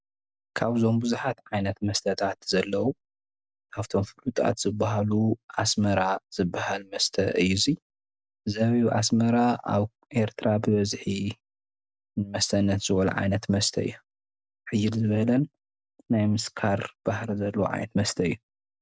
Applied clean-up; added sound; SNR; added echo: none; none; none; none.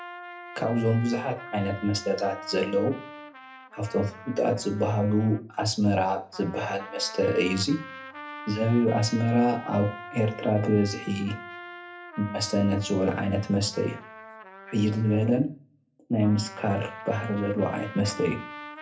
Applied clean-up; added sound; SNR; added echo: none; Trumpet; 15 dB; reverberation time 0.3 s.